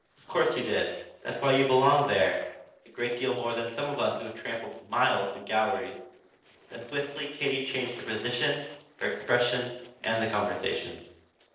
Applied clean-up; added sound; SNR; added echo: neural separator model SepFormer DNS4.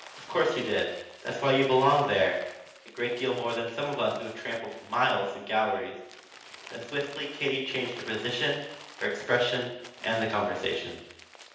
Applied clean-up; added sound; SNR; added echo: none; Crumpling, crinkling; 19 dB; reverberation time 0.8 s.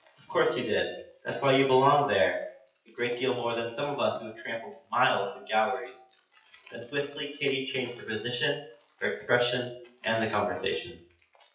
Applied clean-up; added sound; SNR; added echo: classical method WPE with log-MMSE.